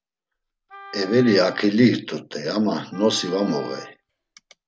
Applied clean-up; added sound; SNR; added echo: none; Wind instrument, woodwind instrument; 20 dB; none.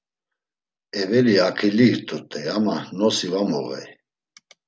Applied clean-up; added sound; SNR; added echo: none; none; none; none.